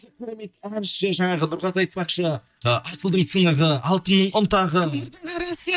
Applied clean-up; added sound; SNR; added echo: neural mask model DeepFilterNet 3.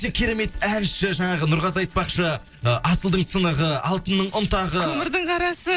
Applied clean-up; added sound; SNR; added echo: neural separator model SepFormer DNS4.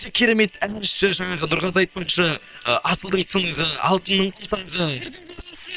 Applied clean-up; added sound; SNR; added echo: neural separator model SepFormer WHAM!.